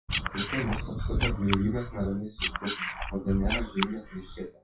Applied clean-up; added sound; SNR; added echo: classical method WPE with log-MMSE.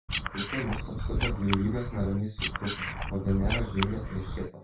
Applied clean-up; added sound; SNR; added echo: none; Frog; 1 dB; reverberation time 0.2 s.